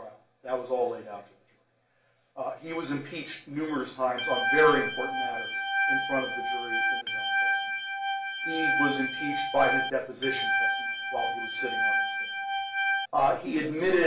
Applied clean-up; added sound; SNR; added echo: none; Organ; -2 dB; reverberation time 0.3 s.